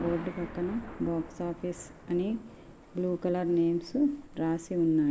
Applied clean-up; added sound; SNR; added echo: none; Thunder; 16 dB; none.